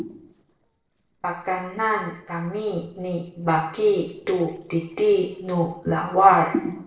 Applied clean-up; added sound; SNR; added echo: neural separator model SepFormer DNS4.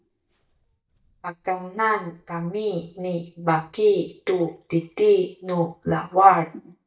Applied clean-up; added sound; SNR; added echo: neural mask model DeepFilterNet 3.